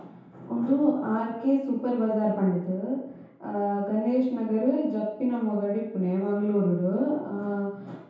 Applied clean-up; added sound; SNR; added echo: none; none; none; reverberation time 0.8 s.